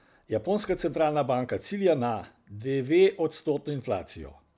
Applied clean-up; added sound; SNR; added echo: none; none; none; none.